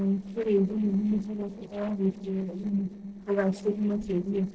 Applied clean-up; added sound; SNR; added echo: neural separator model SepFormer DNS4.